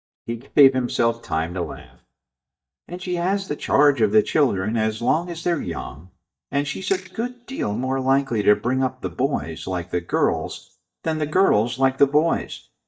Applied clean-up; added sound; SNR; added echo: neural mask model DeepFilterNet 3.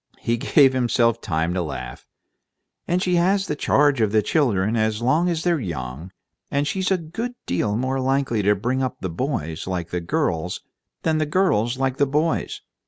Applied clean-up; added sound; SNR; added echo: none; none; none; none.